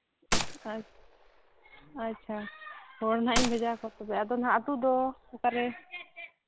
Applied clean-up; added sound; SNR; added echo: none; Gunshot, gunfire; 5 dB; none.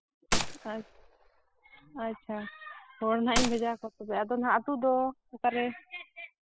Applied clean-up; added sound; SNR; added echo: classical method spectral subtraction.